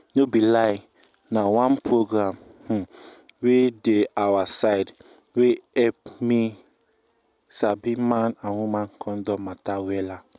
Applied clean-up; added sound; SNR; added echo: none; none; none; none.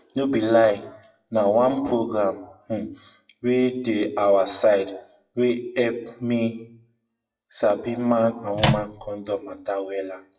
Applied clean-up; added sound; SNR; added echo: classical method WPE with log-MMSE.